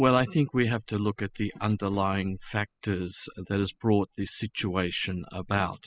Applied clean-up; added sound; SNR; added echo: classical method spectral subtraction.